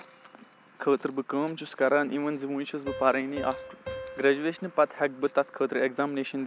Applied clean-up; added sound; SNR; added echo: none; Piano; 16 dB; none.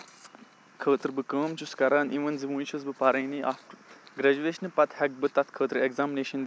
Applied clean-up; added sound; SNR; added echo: none; none; none; none.